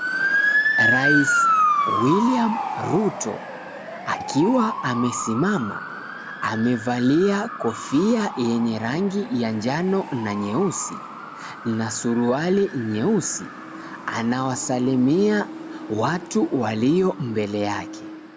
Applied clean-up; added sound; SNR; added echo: none; Motor vehicle (road) / Siren; 4 dB; none.